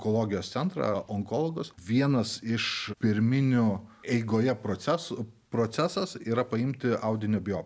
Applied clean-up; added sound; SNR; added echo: none; none; none; none.